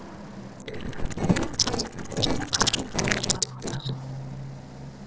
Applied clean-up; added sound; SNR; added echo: neural separator model SepFormer DNS4.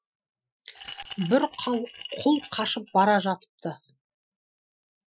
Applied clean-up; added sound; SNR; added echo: classical method Wiener filter.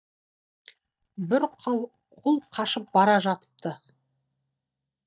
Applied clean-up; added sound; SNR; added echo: neural mask model DeepFilterNet 3.